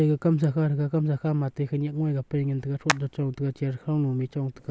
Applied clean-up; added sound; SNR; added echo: none; Hands; 13 dB; none.